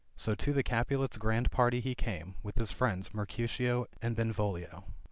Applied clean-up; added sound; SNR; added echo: none; none; none; none.